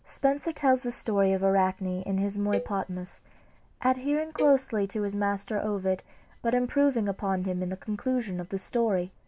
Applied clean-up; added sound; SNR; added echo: none; Cowbell; 14 dB; none.